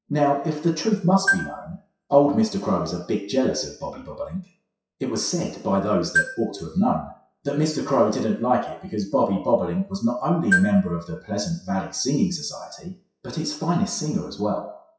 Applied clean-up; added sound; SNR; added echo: classical method WPE with log-MMSE.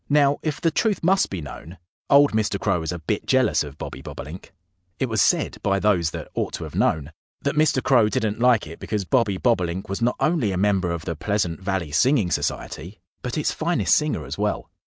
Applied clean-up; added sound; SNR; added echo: none; none; none; none.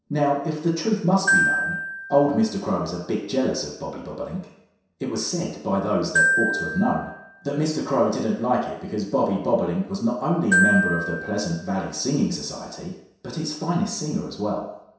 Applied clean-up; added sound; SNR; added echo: none; Glockenspiel; 3 dB; reverberation time 0.7 s.